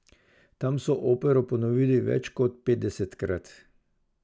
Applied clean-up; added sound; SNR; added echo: none; none; none; none.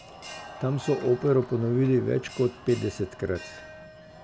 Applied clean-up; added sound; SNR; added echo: none; Crowd + Bell; 17 dB; none.